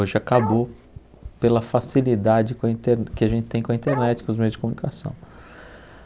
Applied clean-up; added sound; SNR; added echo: none; Bark; 8 dB; none.